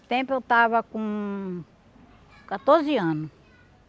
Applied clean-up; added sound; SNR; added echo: none; none; none; none.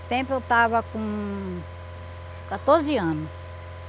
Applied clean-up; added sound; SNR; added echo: none; Car; 12 dB; none.